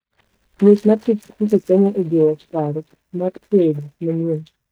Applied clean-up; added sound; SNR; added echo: neural mask model DeepFilterNet 3.